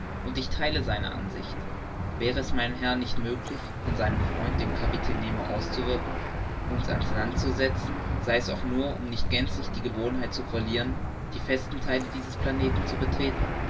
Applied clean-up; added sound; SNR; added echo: none; Engine / Aircraft; 0 dB; reverberation time 0.1 s.